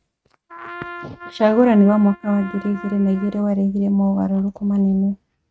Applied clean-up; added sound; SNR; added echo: neural mask model RNNoise.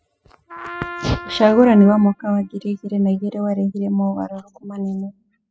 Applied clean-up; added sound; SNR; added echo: classical method spectral subtraction.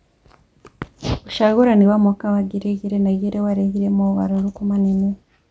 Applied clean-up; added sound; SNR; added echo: none; none; none; none.